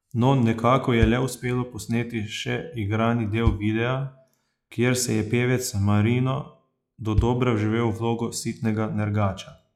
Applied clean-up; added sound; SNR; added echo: classical method log-MMSE.